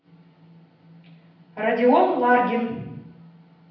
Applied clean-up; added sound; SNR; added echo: none; none; none; reverberation time 0.9 s.